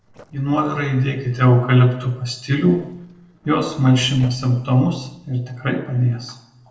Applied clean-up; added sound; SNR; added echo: neural separator model SepFormer DNS4.